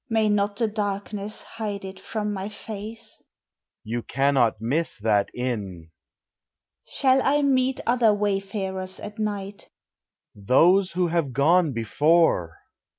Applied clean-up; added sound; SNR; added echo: none; none; none; none.